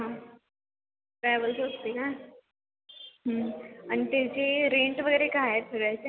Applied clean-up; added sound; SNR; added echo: none; none; none; none.